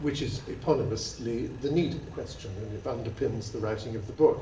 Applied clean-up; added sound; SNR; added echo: none; Engine; 17 dB; reverberation time 0.6 s.